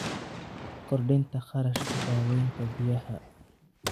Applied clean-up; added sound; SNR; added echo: none; Boom; 8 dB; none.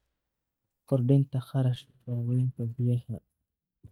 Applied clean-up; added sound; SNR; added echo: neural mask model DeepFilterNet 3.